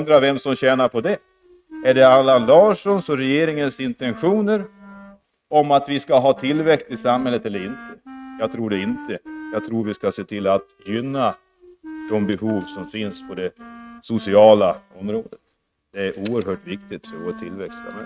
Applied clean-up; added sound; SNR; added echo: neural mask model RNNoise.